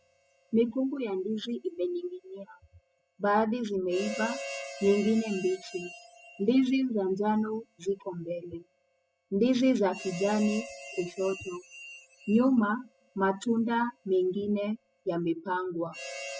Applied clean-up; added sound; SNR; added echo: classical method spectral subtraction.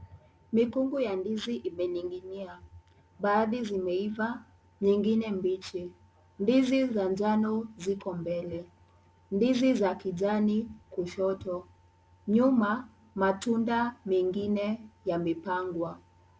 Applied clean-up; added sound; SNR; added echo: none; none; none; none.